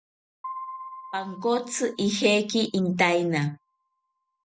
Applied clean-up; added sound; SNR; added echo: none; Piano; 17 dB; none.